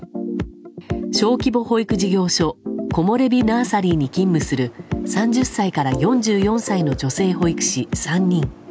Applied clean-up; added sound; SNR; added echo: none; none; none; none.